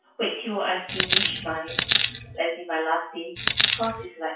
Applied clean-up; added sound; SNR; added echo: classical method WPE with log-MMSE.